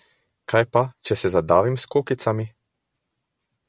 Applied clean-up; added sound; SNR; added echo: none; none; none; none.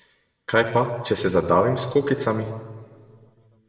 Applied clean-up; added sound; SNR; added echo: none; none; none; reverberation time 2.0 s.